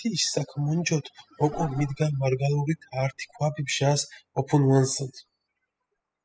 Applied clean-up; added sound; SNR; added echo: classical method spectral subtraction.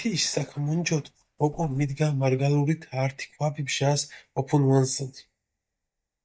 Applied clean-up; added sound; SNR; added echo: neural mask model DeepFilterNet 3.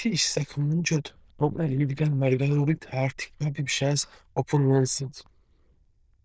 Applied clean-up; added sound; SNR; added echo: neural diffusion model UNIVERSE++.